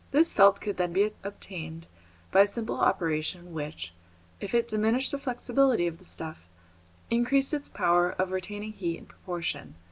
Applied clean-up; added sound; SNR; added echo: none; none; none; none.